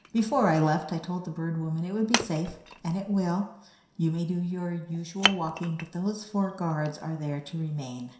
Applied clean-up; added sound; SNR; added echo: none; Wood; 9 dB; reverberation time 0.7 s.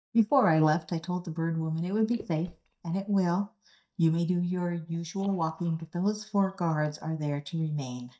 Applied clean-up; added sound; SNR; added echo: neural mask model DeepFilterNet 3.